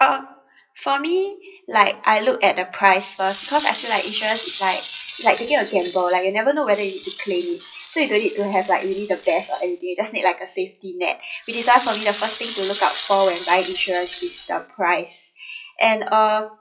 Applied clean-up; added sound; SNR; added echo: classical method WPE with log-MMSE.